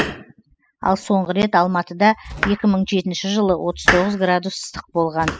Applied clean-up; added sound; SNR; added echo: classical method spectral subtraction.